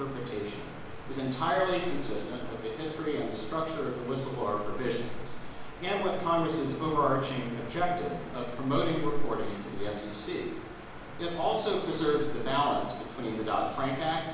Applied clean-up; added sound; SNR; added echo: none; Cricket; -1 dB; reverberation time 1.0 s.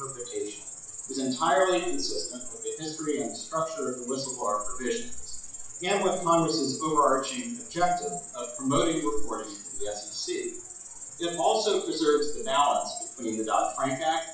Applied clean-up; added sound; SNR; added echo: classical method WPE with log-MMSE.